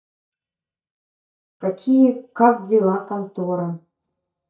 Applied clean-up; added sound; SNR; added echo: neural mask model DeepFilterNet 3.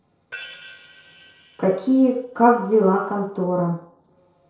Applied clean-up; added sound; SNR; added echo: neural separator model SepFormer DNS4.